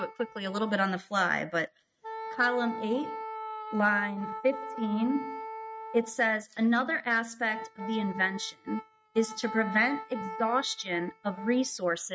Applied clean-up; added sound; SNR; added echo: neural mask model RNNoise.